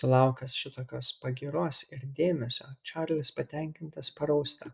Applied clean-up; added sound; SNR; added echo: neural mask model Resemble Enhance denoiser.